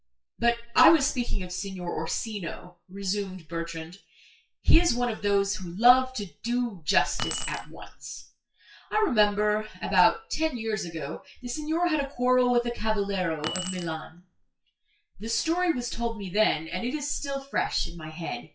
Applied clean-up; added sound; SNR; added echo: classical method WPE with log-MMSE.